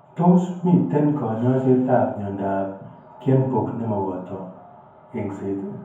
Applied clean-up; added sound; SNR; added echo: none; none; none; reverberation time 0.9 s.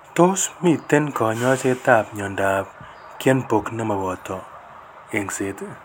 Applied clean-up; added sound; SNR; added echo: none; none; none; none.